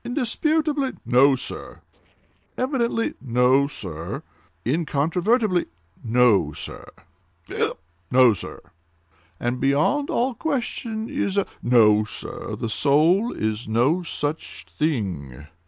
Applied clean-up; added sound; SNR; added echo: neural separator model SepFormer DNS4.